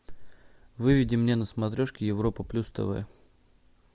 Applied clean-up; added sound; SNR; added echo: none; none; none; none.